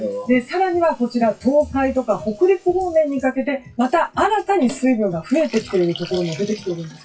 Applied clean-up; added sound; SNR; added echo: classical method WPE with log-MMSE.